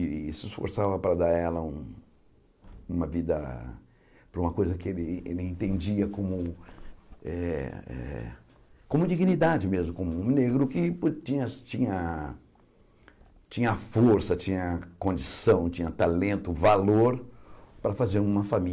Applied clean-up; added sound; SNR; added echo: none; none; none; none.